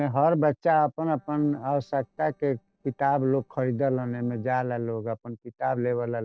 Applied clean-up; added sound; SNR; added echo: neural separator model SepFormer DNS4.